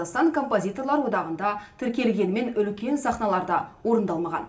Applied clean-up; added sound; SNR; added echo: none; none; none; reverberation time 0.4 s.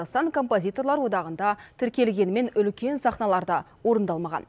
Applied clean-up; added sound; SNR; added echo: none; none; none; none.